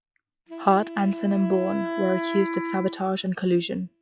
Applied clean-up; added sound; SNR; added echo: classical method log-MMSE.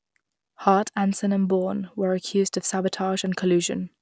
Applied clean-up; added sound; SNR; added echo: none; none; none; none.